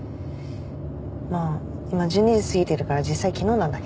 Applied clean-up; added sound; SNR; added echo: none; none; none; none.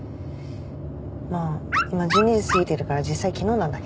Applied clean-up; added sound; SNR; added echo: none; Dog; 2 dB; none.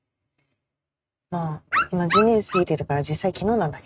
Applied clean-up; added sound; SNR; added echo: neural mask model RNNoise.